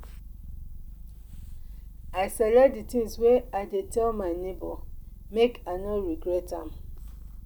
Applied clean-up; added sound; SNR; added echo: none; Purr; 12 dB; none.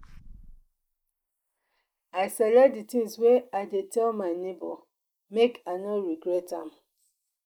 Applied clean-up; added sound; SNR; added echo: neural mask model Resemble Enhance denoiser.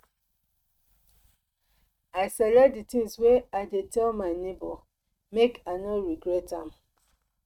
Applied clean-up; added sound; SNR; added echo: neural mask model RNNoise.